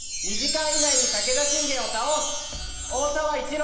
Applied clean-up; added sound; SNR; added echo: none; Chime; -2 dB; reverberation time 0.2 s.